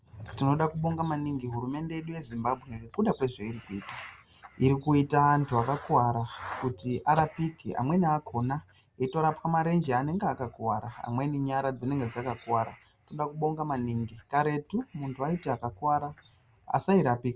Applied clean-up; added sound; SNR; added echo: none; none; none; none.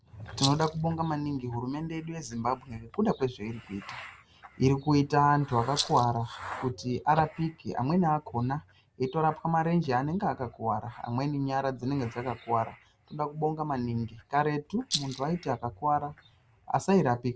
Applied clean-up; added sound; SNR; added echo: none; Rattle; 5 dB; none.